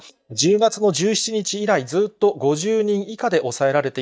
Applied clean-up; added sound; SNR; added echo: neural mask model DeepFilterNet 3.